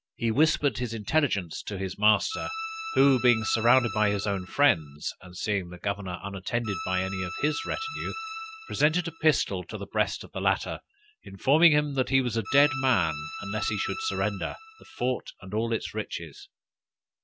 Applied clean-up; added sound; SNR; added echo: none; Bowed string instrument; 9 dB; none.